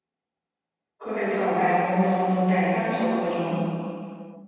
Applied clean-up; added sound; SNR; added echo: none; none; none; reverberation time 2.1 s.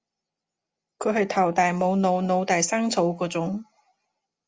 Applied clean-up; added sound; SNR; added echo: none; none; none; none.